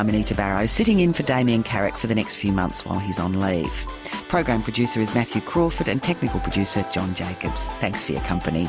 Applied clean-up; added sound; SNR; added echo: none; none; none; none.